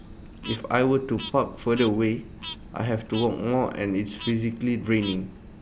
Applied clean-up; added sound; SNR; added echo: none; Frog; 16 dB; none.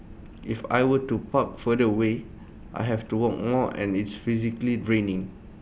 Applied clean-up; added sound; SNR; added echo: none; none; none; none.